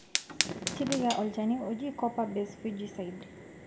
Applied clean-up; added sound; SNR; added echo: none; Fire; 5 dB; reverberation time 0.4 s.